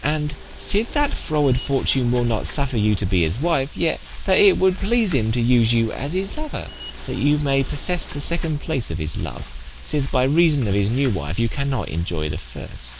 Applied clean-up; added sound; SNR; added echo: none; Subway, metro, underground + Frying (food); 19 dB; none.